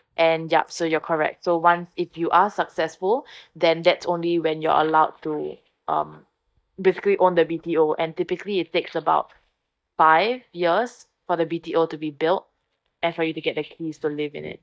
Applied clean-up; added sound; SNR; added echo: neural mask model DeepFilterNet 3.